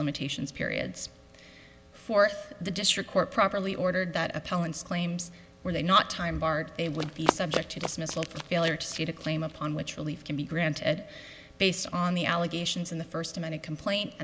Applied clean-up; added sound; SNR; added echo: none; Run; 5 dB; none.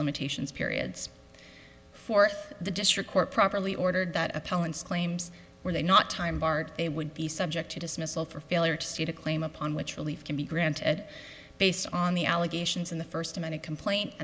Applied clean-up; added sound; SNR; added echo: none; none; none; none.